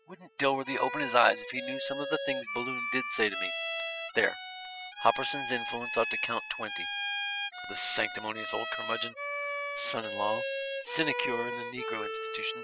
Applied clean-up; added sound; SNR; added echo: classical method spectral subtraction.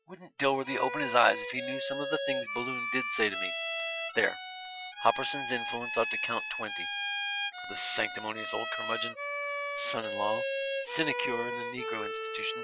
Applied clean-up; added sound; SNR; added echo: classical method Wiener filter.